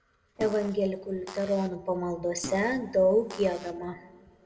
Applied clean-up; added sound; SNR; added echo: none; Fart; 15 dB; reverberation time 0.6 s.